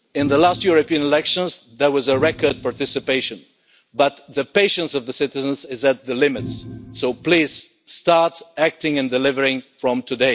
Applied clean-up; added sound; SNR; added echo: none; Organ; 14 dB; none.